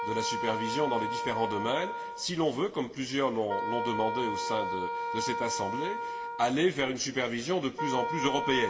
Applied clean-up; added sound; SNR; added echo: none; Wind instrument, woodwind instrument; 4 dB; reverberation time 1.4 s.